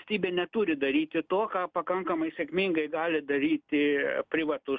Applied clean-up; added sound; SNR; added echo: none; none; none; none.